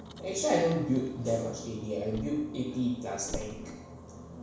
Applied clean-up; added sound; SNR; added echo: none; Car; 16 dB; reverberation time 0.7 s.